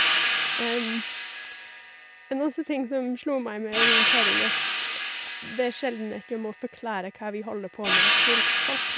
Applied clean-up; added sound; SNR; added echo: none; Cymbal; -5 dB; none.